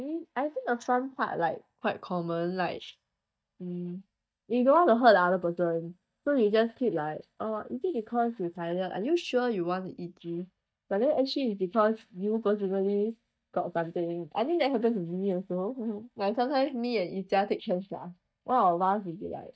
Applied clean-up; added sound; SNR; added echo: neural mask model DeepFilterNet 3.